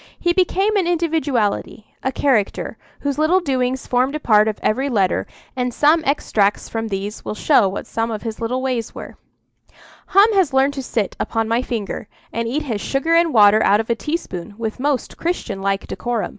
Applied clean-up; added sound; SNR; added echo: none; none; none; none.